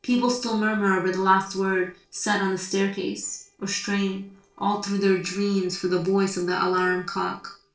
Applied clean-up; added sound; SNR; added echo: neural separator model SepFormer DNS4.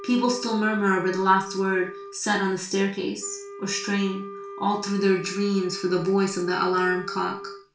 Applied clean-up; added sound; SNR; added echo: none; Wind instrument, woodwind instrument; 14 dB; reverberation time 0.3 s.